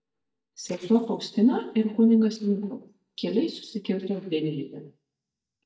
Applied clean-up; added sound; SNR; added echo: neural mask model DeepFilterNet 3.